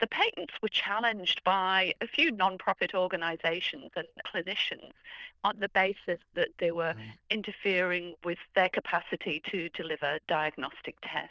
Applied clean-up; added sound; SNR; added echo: neural diffusion model UNIVERSE++.